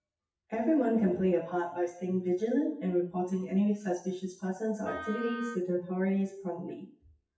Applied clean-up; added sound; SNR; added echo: classical method WPE with log-MMSE.